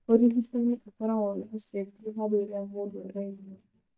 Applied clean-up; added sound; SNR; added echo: neural mask model DeepFilterNet 3.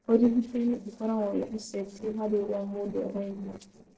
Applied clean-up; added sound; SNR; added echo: neural separator model SepFormer DNS4.